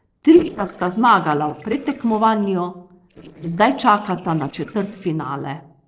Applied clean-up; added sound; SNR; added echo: neural separator model SepFormer DNS4.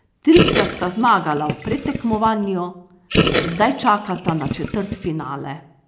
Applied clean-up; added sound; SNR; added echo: none; Gurgling; 3 dB; none.